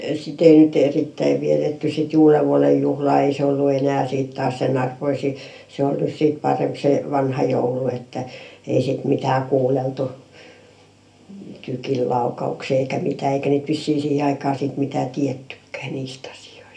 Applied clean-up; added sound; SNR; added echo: none; none; none; reverberation time 0.3 s.